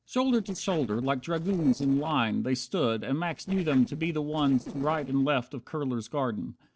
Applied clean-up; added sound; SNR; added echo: neural separator model SepFormer DNS4.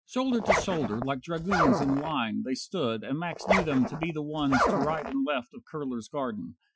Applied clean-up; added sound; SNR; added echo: classical method Wiener filter.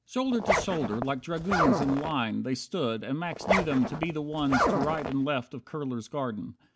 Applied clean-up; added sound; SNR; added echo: none; Zipper (clothing); 0 dB; none.